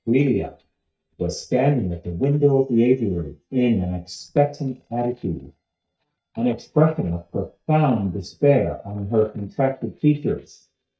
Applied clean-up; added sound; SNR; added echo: neural mask model DeepFilterNet 3.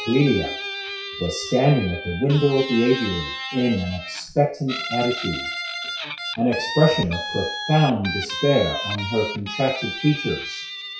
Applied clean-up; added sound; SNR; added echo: classical method WPE with log-MMSE.